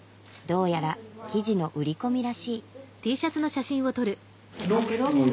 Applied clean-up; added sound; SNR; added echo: none; none; none; none.